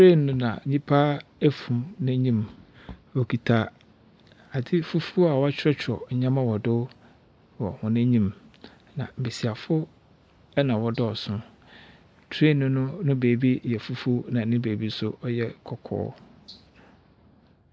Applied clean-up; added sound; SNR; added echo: none; none; none; none.